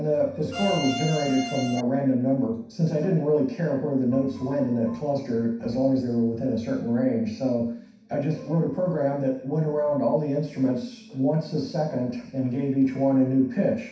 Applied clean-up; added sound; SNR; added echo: none; Bowed string instrument; 7 dB; reverberation time 0.6 s.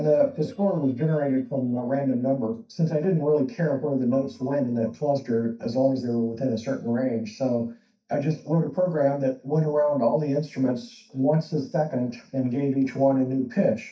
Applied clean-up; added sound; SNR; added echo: neural mask model DeepFilterNet 3.